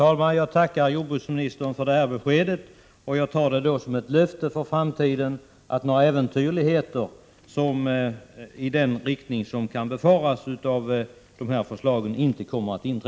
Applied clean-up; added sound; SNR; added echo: none; none; none; none.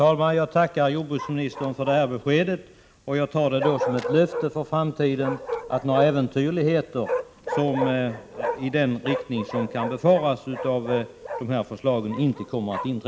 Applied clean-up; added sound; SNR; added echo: none; Bark; 9 dB; none.